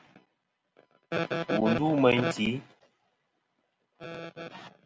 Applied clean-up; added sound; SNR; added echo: none; none; none; none.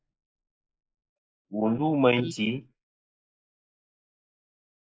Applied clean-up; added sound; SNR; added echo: neural mask model Resemble Enhance denoiser.